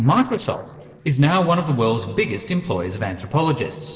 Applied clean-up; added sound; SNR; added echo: neural separator model SepFormer DNS4.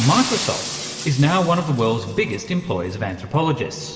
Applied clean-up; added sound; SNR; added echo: none; Shatter; 11 dB; reverberation time 2.3 s.